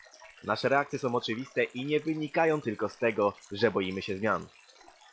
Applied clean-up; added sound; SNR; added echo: classical method log-MMSE.